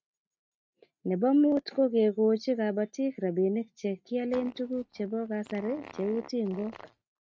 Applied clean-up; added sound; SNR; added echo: neural mask model RNNoise.